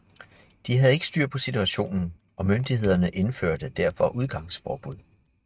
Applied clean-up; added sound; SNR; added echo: neural mask model RNNoise.